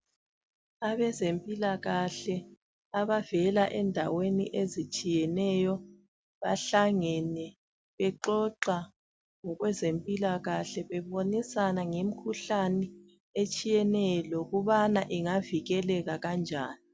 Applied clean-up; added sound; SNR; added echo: none; none; none; none.